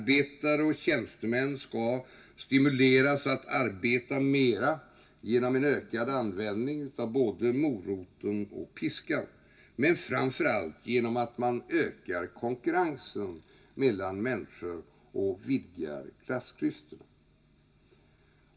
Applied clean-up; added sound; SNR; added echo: none; none; none; reverberation time 0.2 s.